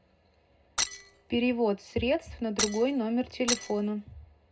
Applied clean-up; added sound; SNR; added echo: none; Shatter; 5 dB; reverberation time 0.2 s.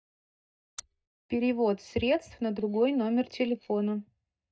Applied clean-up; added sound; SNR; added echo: neural mask model DeepFilterNet 3.